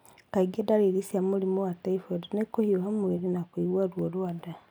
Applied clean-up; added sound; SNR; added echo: none; none; none; none.